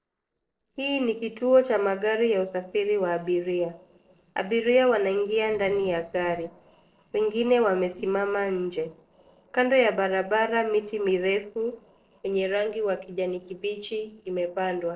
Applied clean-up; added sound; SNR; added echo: neural separator model SepFormer DNS4.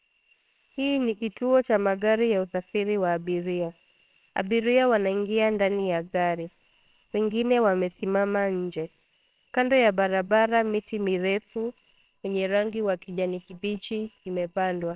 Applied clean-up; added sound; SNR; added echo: neural separator model SepFormer WHAMR!.